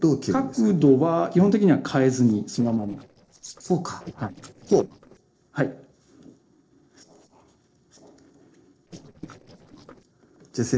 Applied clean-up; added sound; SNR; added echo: neural separator model SepFormer DNS4.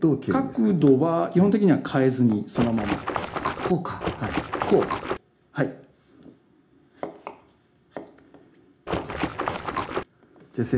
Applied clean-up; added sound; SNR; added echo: none; Water / Splash, splatter; 4 dB; reverberation time 0.4 s.